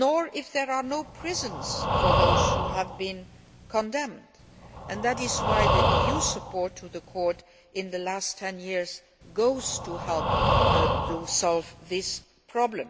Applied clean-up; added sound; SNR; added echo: none; Breathing; -3 dB; none.